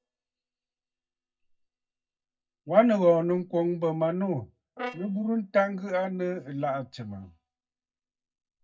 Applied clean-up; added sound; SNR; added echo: neural mask model DeepFilterNet 3.